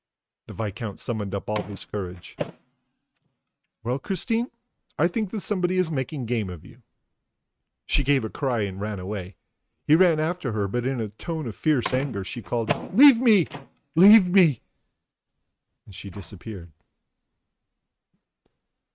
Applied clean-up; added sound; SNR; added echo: neural mask model RNNoise.